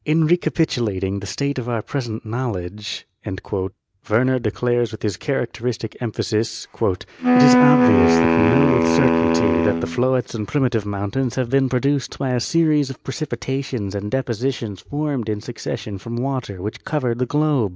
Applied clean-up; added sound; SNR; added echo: none; Wind instrument, woodwind instrument; -4 dB; none.